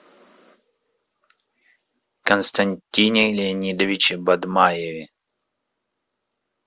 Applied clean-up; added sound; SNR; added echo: none; none; none; none.